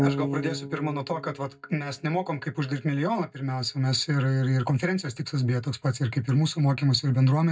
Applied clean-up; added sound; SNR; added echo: neural mask model DeepFilterNet 3.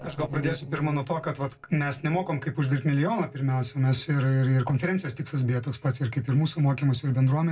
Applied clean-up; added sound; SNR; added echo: neural separator model SepFormer DNS4.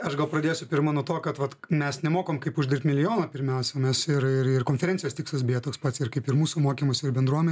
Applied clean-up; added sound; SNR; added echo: none; none; none; none.